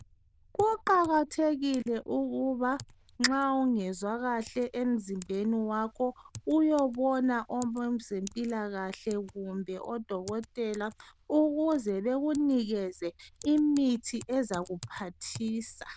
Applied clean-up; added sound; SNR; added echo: neural diffusion model UNIVERSE++.